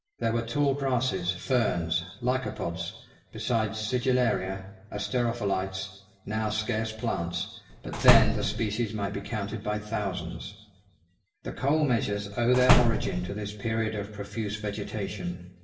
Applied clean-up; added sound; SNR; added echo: none; Slam; -5 dB; reverberation time 1.0 s.